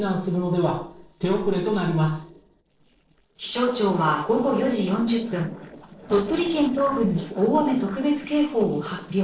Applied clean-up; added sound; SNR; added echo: neural separator model SepFormer DNS4.